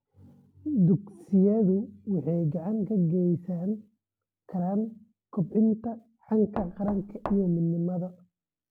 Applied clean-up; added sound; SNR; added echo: none; Knock; 11 dB; none.